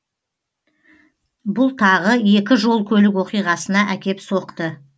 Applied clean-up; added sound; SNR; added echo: none; none; none; none.